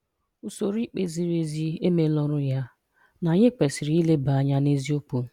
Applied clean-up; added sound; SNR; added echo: none; none; none; none.